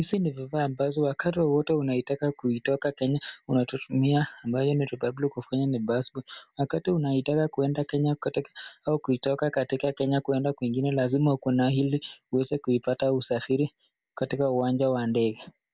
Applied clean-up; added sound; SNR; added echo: none; none; none; none.